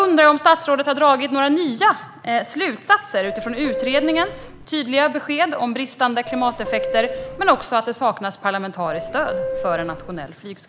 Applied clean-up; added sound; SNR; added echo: none; Subway, metro, underground / Doorbell; 8 dB; none.